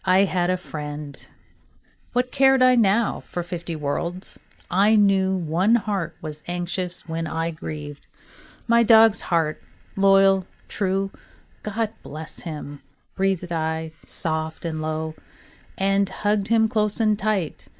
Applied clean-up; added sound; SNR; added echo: neural mask model Resemble Enhance denoiser.